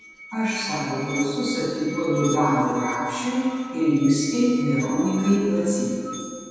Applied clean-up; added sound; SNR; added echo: none; Musical instrument; 15 dB; reverberation time 2.0 s.